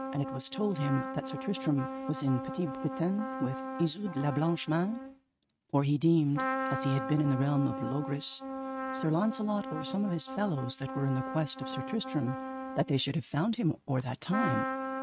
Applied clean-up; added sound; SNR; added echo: neural mask model RNNoise.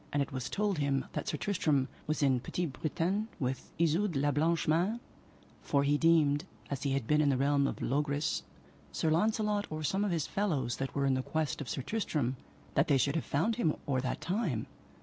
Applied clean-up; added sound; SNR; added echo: none; none; none; none.